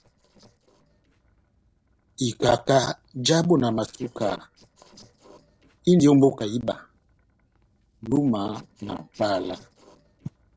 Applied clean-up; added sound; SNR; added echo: neural separator model SepFormer DNS4.